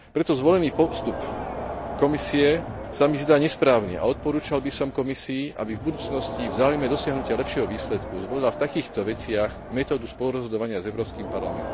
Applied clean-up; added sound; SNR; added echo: none; Crowd; 9 dB; none.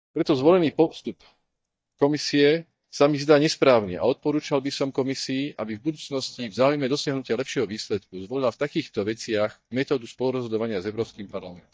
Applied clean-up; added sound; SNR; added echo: neural mask model DeepFilterNet 3.